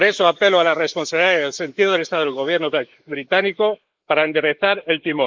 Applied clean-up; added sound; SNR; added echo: neural mask model Resemble Enhance denoiser.